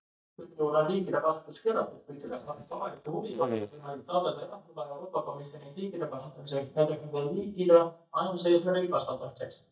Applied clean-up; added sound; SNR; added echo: neural mask model DeepFilterNet 3.